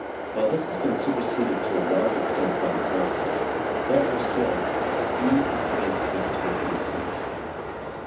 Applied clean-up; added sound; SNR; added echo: none; Train; -2 dB; reverberation time 0.9 s.